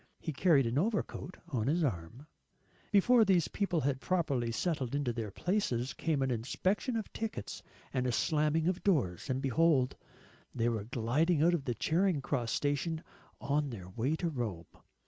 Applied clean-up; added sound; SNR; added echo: none; none; none; none.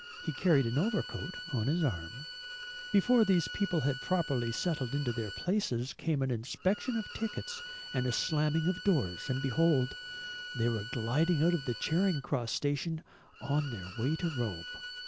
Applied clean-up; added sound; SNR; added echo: none; Bowed string instrument; 12 dB; none.